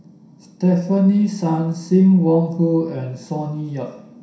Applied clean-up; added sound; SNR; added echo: none; none; none; reverberation time 0.5 s.